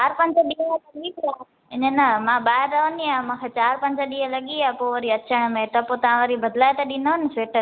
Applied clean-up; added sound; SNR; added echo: none; none; none; none.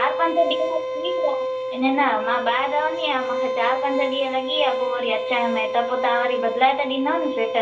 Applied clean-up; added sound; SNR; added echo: none; Bowed string instrument; 3 dB; reverberation time 0.3 s.